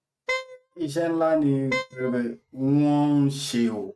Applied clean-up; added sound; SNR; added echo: neural mask model RNNoise.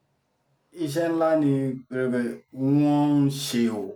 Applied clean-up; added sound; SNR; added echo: none; none; none; none.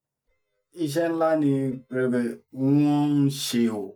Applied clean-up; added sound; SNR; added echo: neural mask model DeepFilterNet 3.